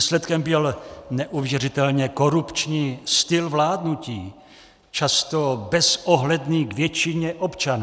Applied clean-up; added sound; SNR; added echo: none; none; none; none.